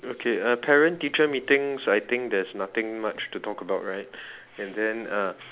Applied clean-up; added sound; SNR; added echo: none; none; none; none.